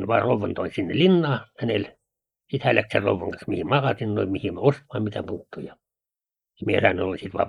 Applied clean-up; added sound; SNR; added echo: neural mask model Resemble Enhance denoiser.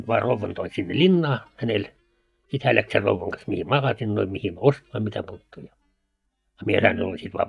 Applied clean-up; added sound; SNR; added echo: neural mask model DeepFilterNet 3.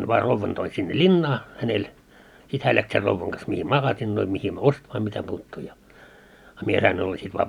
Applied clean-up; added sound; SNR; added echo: none; none; none; none.